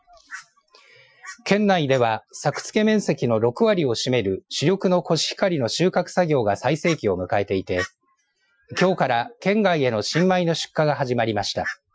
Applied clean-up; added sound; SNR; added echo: classical method Wiener filter.